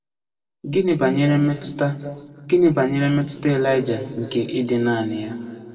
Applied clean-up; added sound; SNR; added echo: neural separator model SepFormer DNS4.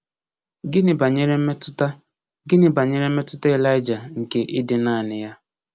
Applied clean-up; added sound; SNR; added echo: none; none; none; none.